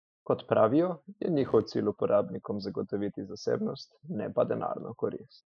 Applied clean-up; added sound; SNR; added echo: classical method spectral subtraction.